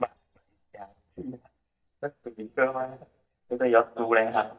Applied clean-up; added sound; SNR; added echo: neural mask model DeepFilterNet 3.